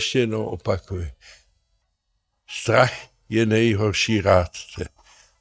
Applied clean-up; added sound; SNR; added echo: neural mask model DeepFilterNet 3.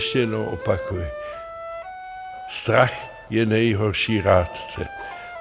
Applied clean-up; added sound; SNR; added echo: none; Wind instrument, woodwind instrument; 13 dB; none.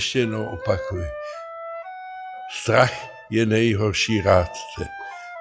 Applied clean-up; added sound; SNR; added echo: classical method log-MMSE.